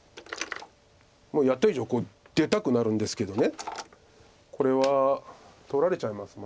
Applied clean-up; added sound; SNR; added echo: none; none; none; none.